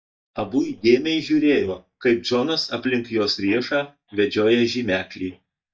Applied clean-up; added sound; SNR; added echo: neural mask model DeepFilterNet 3.